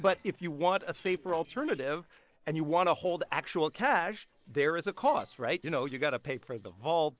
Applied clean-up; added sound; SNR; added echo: neural separator model SepFormer DNS4.